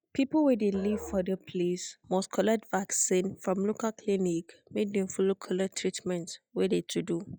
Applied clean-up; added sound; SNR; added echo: classical method log-MMSE.